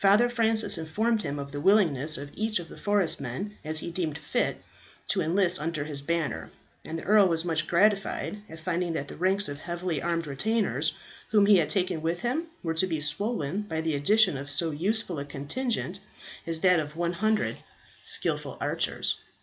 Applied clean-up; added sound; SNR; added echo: none; none; none; none.